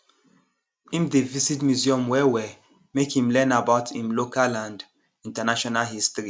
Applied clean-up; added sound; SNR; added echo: none; none; none; none.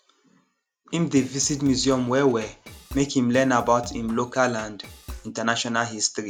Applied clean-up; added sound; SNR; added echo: none; Drum kit; 18 dB; none.